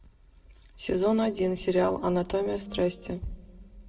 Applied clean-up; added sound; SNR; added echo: neural separator model SepFormer DNS4.